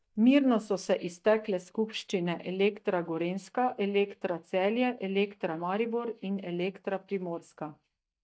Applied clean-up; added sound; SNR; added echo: neural mask model DeepFilterNet 3.